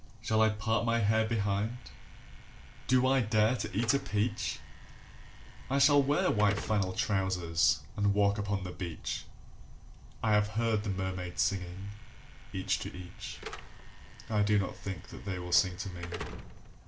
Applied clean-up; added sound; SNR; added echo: none; Slam / Alarm; 18 dB; none.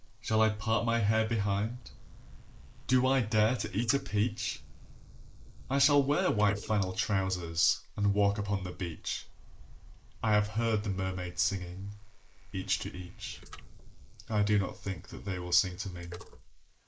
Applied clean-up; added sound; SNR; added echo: neural mask model Resemble Enhance denoiser.